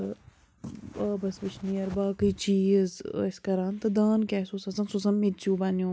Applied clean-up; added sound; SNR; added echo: none; none; none; none.